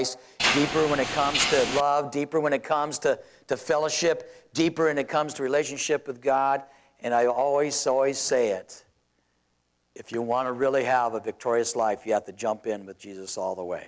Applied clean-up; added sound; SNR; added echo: none; Mechanisms; 5 dB; none.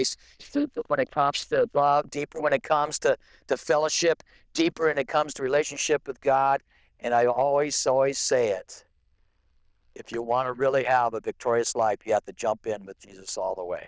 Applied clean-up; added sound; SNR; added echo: neural diffusion model UNIVERSE++.